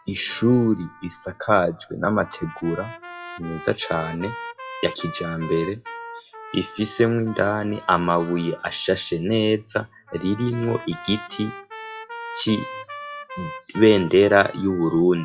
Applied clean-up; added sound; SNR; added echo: classical method WPE with log-MMSE.